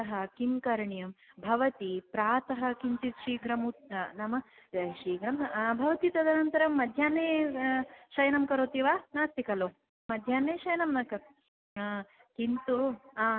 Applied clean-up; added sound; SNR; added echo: none; none; none; none.